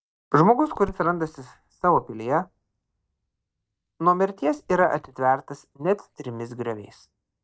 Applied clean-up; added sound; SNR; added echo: neural mask model DeepFilterNet 3.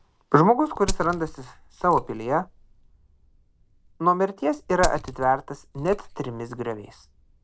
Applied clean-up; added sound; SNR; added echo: none; Glass; 11 dB; none.